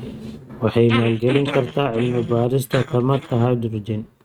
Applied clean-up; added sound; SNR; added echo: neural mask model RNNoise.